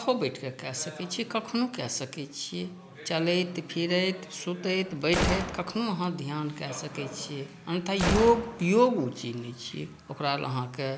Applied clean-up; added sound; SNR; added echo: none; Gunshot, gunfire; 6 dB; none.